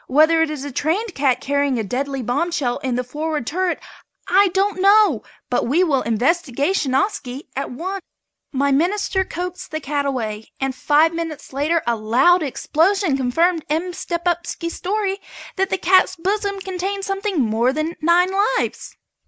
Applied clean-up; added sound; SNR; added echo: none; none; none; none.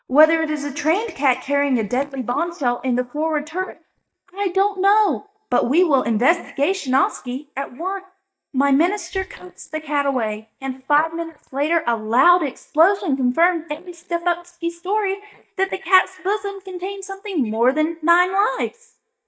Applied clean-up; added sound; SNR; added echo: neural mask model DeepFilterNet 3.